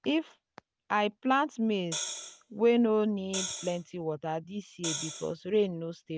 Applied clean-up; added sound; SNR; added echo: none; Hi-hat; 7 dB; none.